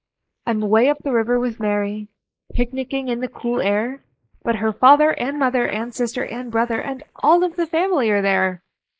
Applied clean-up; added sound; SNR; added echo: neural mask model Resemble Enhance denoiser.